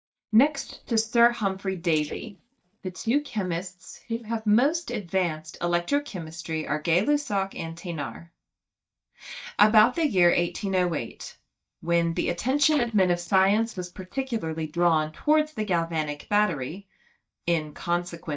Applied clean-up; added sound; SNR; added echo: neural mask model DeepFilterNet 3.